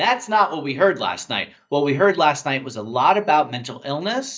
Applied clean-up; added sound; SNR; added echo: neural mask model DeepFilterNet 3.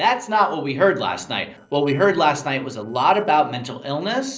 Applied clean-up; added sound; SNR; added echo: neural separator model SepFormer DNS4.